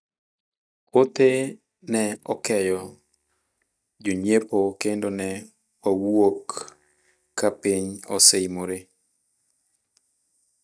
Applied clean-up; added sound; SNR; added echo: neural mask model DeepFilterNet 3.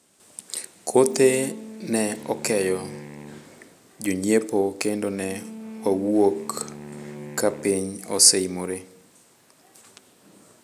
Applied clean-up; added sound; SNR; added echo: none; Wind instrument, woodwind instrument; 15 dB; none.